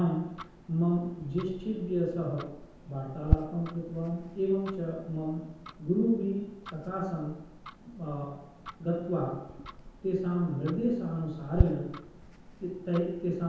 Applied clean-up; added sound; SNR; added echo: none; Tick-tock; 5 dB; reverberation time 0.9 s.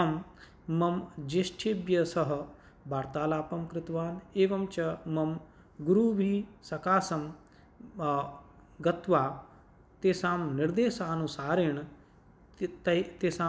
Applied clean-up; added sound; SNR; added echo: none; none; none; none.